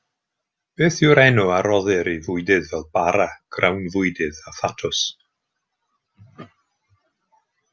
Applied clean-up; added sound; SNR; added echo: none; none; none; none.